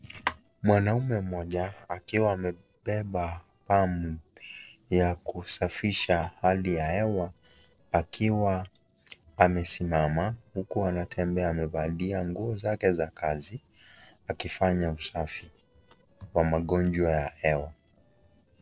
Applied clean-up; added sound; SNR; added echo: neural separator model SepFormer DNS4.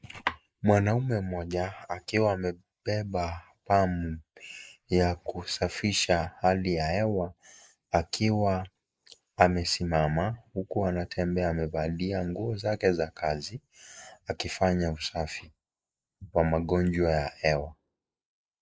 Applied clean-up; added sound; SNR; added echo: neural mask model Resemble Enhance denoiser.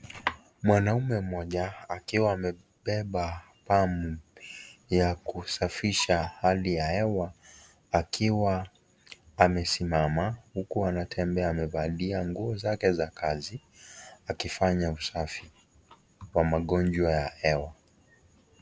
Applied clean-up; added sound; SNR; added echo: none; none; none; none.